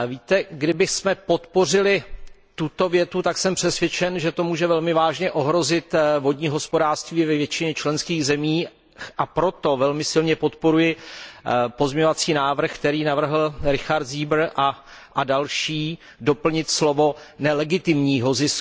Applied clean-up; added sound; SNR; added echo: none; none; none; none.